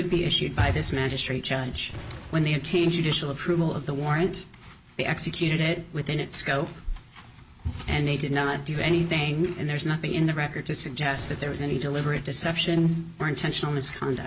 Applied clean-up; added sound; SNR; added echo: none; Boom; 17 dB; none.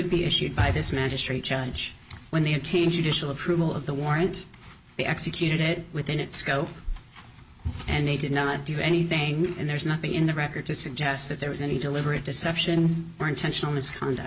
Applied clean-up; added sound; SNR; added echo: none; none; none; none.